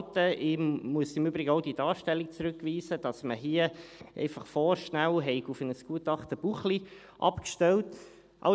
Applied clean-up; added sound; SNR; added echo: none; none; none; none.